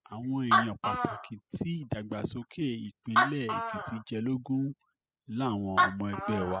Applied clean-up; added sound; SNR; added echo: classical method spectral subtraction.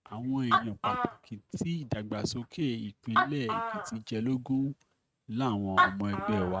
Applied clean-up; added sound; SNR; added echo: neural mask model RNNoise.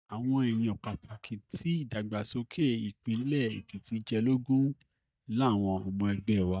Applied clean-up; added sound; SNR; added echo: neural mask model DeepFilterNet 3.